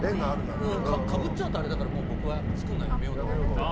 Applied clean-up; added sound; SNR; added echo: none; Car; -4 dB; none.